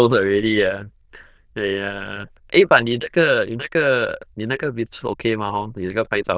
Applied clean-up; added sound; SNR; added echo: neural diffusion model UNIVERSE++.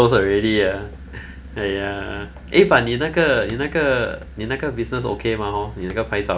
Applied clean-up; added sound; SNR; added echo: none; none; none; none.